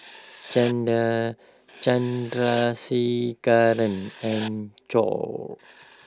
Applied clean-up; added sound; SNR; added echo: none; Writing; 17 dB; none.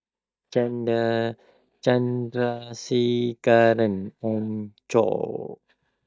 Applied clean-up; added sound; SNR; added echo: neural mask model DeepFilterNet 3.